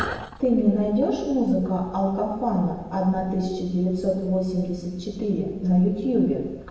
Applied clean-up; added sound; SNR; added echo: none; none; none; reverberation time 1.0 s.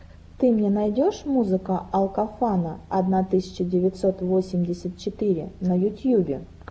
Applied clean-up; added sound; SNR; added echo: none; none; none; none.